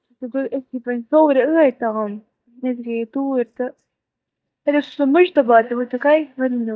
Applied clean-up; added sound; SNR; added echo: neural mask model DeepFilterNet 3.